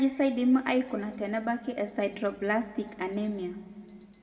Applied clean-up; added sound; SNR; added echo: none; Alarm; 8 dB; reverberation time 1.5 s.